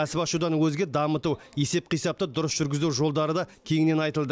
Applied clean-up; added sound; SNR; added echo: none; none; none; none.